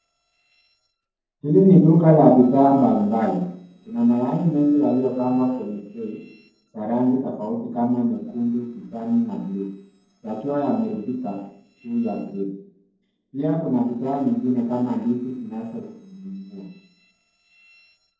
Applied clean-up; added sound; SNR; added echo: neural separator model SepFormer DNS4.